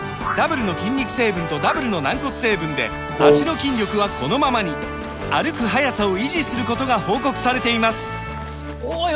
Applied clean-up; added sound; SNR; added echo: none; Brass instrument; -1 dB; none.